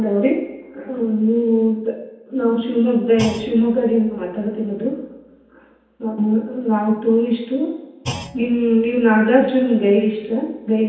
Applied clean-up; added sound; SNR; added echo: none; Thump, thud; 20 dB; reverberation time 0.9 s.